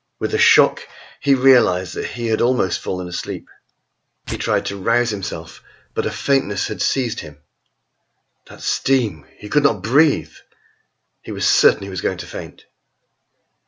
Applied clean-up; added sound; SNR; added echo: none; Tearing; 18 dB; none.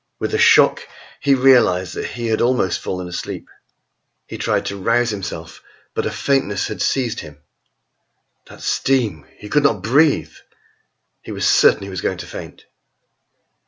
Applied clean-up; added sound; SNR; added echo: none; none; none; none.